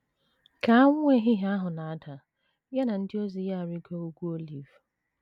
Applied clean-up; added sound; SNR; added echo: none; none; none; none.